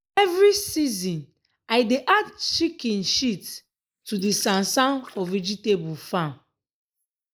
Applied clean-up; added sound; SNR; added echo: neural mask model Resemble Enhance denoiser.